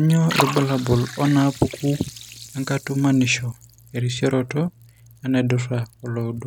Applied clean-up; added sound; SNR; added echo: none; Liquid; 13 dB; none.